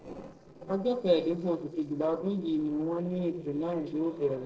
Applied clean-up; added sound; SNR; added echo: neural separator model SepFormer DNS4.